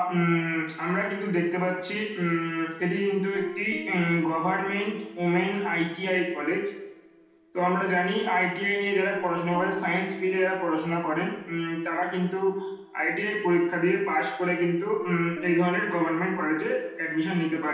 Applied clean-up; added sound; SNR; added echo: neural separator model SepFormer DNS4.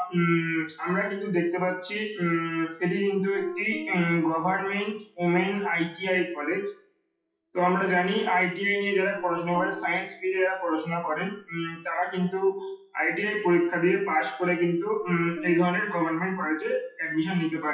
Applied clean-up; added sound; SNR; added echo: classical method WPE with log-MMSE.